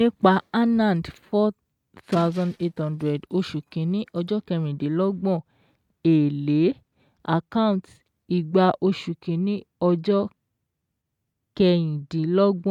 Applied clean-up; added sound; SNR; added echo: neural mask model RNNoise.